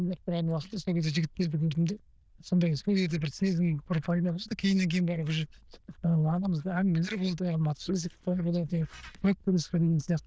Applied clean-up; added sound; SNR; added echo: neural diffusion model UNIVERSE++.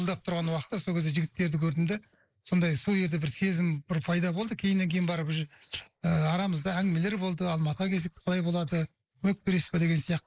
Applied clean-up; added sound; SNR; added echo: neural mask model Resemble Enhance denoiser.